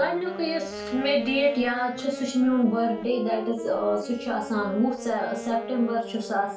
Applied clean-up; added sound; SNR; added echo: none; Wind instrument, woodwind instrument; 12 dB; reverberation time 0.3 s.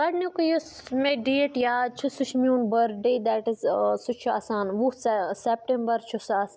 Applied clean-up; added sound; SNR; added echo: none; none; none; none.